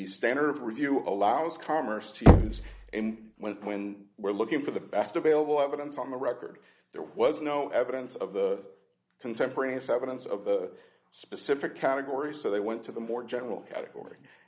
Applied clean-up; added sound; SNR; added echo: none; Knock; -4 dB; none.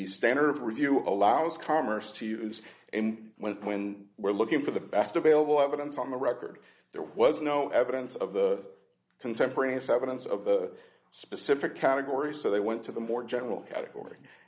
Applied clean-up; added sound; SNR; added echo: none; none; none; none.